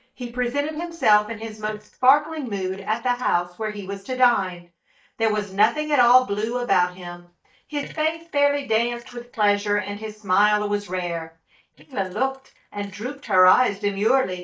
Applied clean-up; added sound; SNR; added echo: neural mask model DeepFilterNet 3.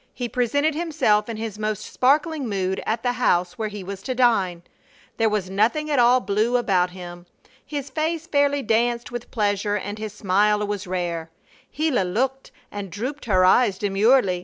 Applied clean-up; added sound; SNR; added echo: none; none; none; none.